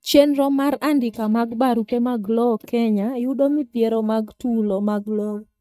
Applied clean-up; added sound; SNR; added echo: neural mask model DeepFilterNet 3.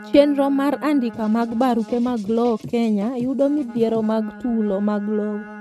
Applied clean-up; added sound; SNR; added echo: neural mask model RNNoise.